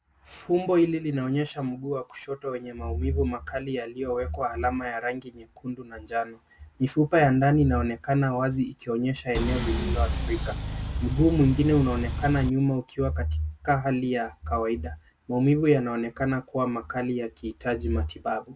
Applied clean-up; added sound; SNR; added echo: none; Engine; 2 dB; none.